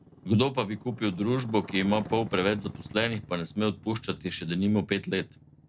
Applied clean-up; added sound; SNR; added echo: none; Motorcycle; 17 dB; none.